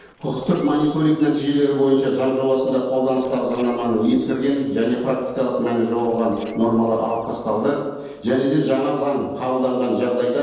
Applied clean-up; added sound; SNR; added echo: neural separator model SepFormer DNS4.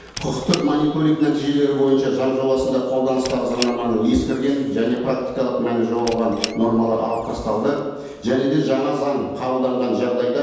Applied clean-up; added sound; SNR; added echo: none; Squeak; 17 dB; reverberation time 1.2 s.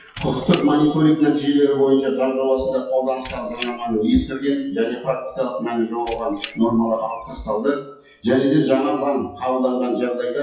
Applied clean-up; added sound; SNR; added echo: classical method WPE with log-MMSE.